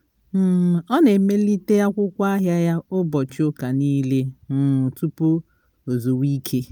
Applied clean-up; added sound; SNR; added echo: none; none; none; none.